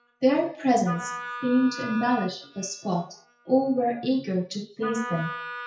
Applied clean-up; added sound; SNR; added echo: classical method WPE with log-MMSE.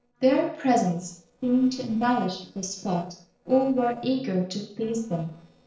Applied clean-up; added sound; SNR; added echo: neural separator model SepFormer DNS4.